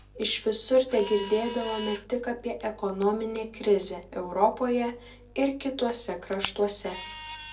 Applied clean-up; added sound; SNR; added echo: none; Camera; 13 dB; reverberation time 0.2 s.